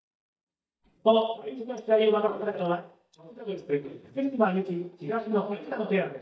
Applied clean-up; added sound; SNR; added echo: neural mask model DeepFilterNet 3.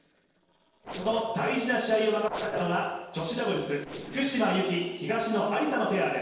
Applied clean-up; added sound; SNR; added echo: neural separator model SepFormer DNS4.